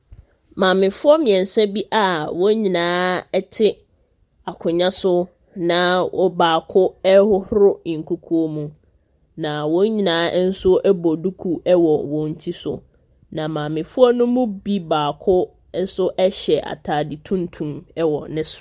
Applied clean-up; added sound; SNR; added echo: none; none; none; none.